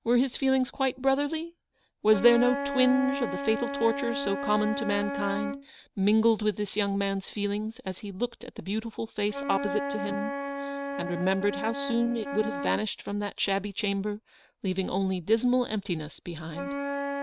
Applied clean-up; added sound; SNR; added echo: neural mask model RNNoise.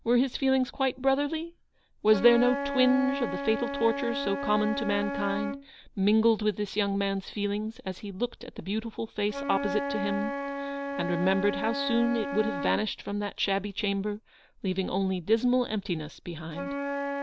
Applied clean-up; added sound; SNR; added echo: none; Wind instrument, woodwind instrument; 8 dB; none.